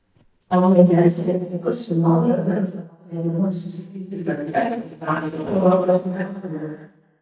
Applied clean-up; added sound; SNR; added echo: neural mask model DeepFilterNet 3.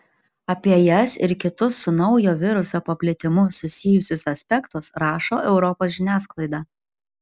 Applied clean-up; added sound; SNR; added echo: none; none; none; none.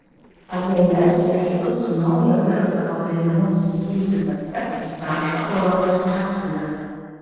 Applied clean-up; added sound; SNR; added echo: neural separator model SepFormer DNS4.